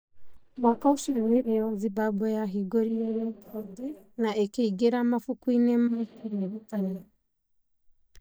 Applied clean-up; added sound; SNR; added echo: neural mask model DeepFilterNet 3.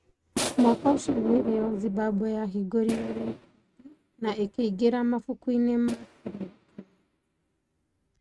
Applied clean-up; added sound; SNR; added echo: neural mask model RNNoise.